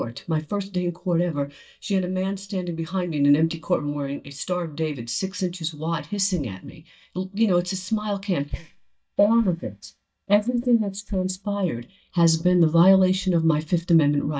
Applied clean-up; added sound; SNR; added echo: neural mask model DeepFilterNet 3.